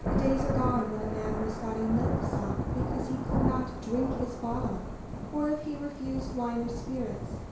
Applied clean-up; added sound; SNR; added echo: none; Thunder / Rain; -1 dB; reverberation time 0.6 s.